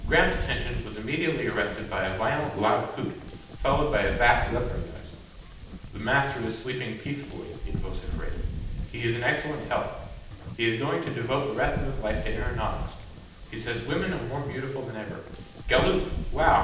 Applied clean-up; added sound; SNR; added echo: none; Wind; 6 dB; reverberation time 0.8 s.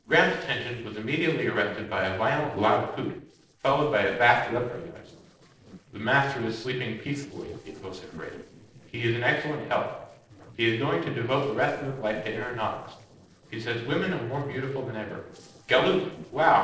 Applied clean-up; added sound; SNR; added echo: neural separator model SepFormer DNS4.